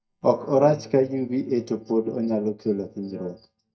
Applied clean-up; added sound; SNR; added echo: neural mask model DeepFilterNet 3.